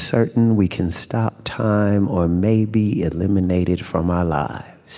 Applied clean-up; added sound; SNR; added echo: none; none; none; none.